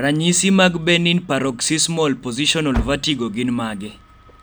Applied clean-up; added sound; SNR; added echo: none; Engine starting; 15 dB; none.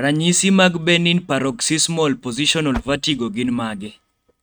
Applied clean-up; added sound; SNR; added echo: neural mask model RNNoise.